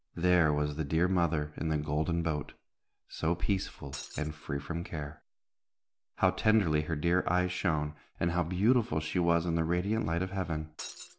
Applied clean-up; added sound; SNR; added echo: none; Shatter; 13 dB; none.